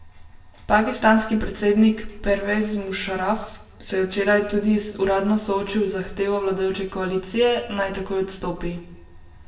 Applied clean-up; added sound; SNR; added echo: none; none; none; reverberation time 0.7 s.